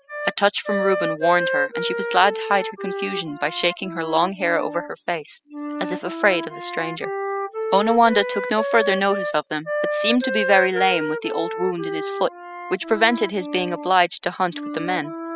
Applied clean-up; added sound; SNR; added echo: classical method spectral subtraction.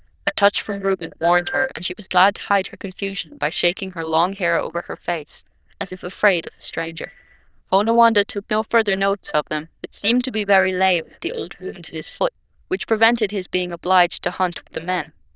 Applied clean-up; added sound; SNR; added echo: neural diffusion model UNIVERSE++.